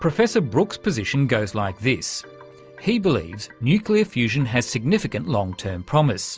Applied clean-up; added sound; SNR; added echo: none; none; none; none.